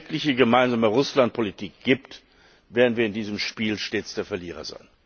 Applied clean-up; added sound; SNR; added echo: none; none; none; none.